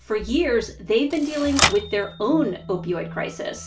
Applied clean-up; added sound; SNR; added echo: none; Typewriter; 5 dB; reverberation time 0.3 s.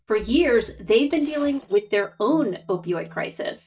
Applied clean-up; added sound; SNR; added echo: neural mask model DeepFilterNet 3.